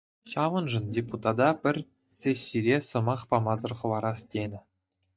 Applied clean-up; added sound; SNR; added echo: neural mask model DeepFilterNet 3.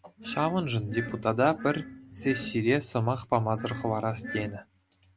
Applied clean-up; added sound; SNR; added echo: none; Glass; 12 dB; none.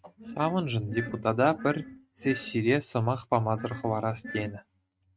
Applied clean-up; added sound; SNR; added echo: neural mask model RNNoise.